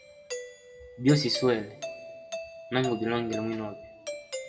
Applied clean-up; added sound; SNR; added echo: none; Doorbell; 10 dB; reverberation time 0.4 s.